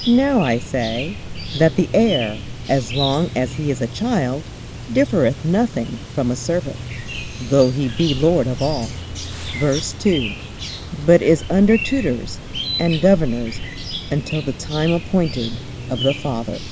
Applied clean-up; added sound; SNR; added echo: none; Chirp, tweet; 9 dB; none.